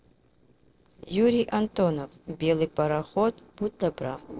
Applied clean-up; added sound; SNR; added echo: neural separator model SepFormer DNS4.